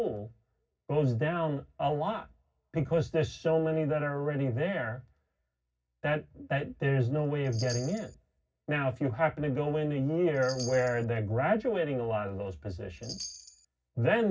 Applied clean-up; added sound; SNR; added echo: none; Chime; 16 dB; reverberation time 0.4 s.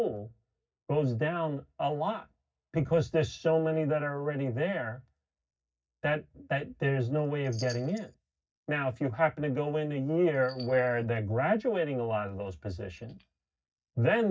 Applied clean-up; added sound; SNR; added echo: neural mask model DeepFilterNet 3.